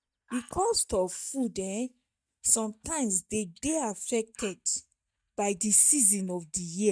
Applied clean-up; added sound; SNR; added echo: neural mask model DeepFilterNet 3.